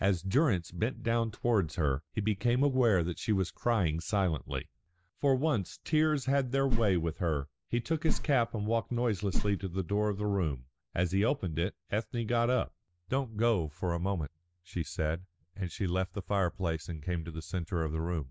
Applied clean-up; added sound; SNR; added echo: none; Whoosh, swoosh, swish; -2 dB; none.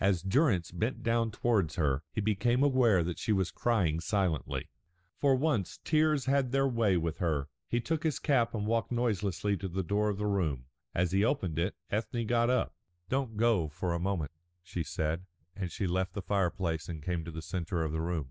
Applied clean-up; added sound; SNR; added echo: none; none; none; none.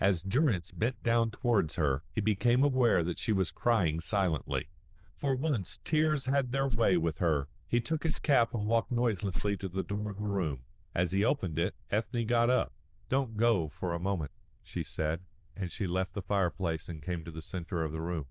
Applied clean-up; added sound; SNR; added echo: neural diffusion model UNIVERSE++.